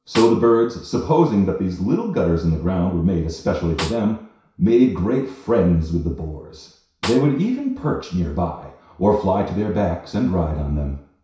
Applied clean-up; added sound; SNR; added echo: none; Snare drum; 14 dB; reverberation time 0.6 s.